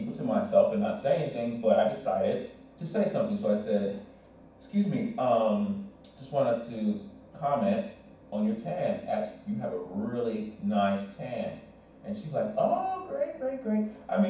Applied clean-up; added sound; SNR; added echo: none; none; none; reverberation time 0.6 s.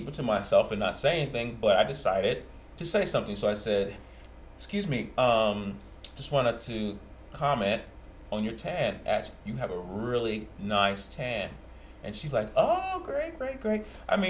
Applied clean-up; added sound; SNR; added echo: none; none; none; none.